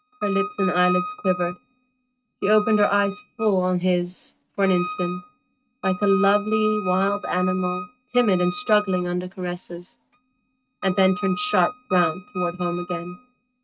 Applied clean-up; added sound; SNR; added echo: neural mask model RNNoise.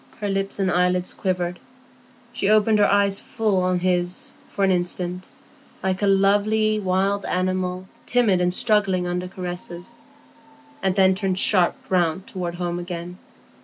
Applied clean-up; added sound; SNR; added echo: none; none; none; none.